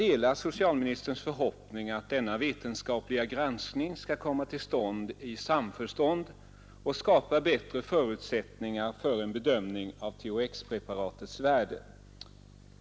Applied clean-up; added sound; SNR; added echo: none; none; none; none.